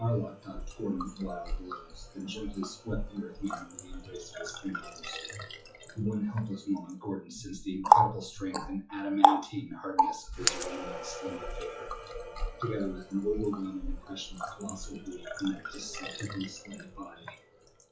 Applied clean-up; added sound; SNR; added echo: classical method WPE with log-MMSE.